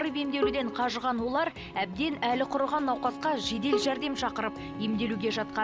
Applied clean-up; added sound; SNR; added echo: none; Bowed string instrument + Bowed string instrument; 7 dB; none.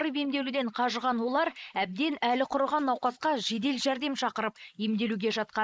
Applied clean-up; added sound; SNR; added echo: neural mask model Resemble Enhance denoiser.